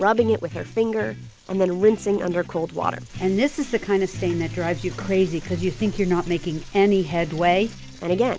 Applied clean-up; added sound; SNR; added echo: none; none; none; none.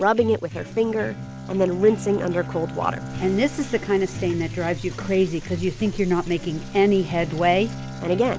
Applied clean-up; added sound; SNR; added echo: none; Bowed string instrument; 14 dB; none.